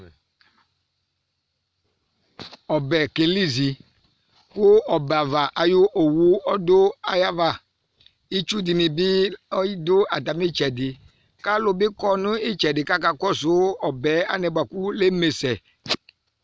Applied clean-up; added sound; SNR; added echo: none; none; none; none.